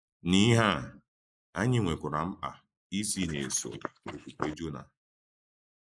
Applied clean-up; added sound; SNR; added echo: neural mask model Resemble Enhance denoiser.